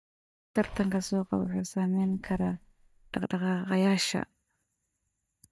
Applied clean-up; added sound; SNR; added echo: neural mask model DeepFilterNet 3.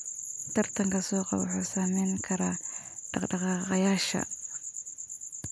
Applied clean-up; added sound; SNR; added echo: none; none; none; none.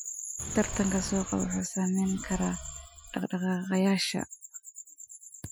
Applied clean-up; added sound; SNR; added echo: classical method Wiener filter.